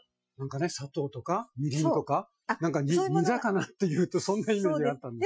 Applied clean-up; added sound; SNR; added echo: classical method Wiener filter.